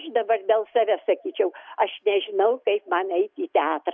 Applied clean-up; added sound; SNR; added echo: none; none; none; none.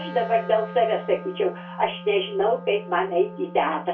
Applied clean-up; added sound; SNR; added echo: none; Wind instrument, woodwind instrument; 14 dB; reverberation time 0.3 s.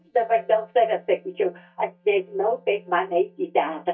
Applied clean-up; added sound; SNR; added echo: neural mask model DeepFilterNet 3.